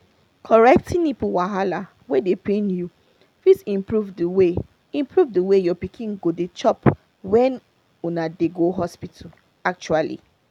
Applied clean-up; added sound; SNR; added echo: none; none; none; none.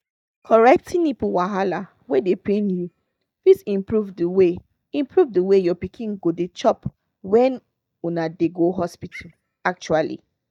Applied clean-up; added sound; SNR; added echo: neural mask model DeepFilterNet 3.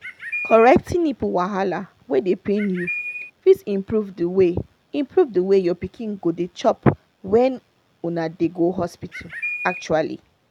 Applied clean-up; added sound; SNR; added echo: none; Bird; 9 dB; none.